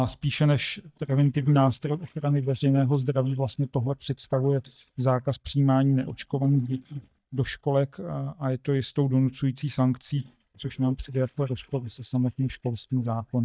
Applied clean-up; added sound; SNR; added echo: neural mask model DeepFilterNet 3.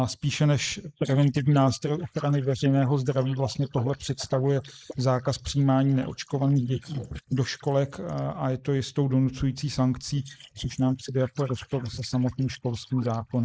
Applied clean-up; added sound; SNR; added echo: neural mask model Resemble Enhance denoiser.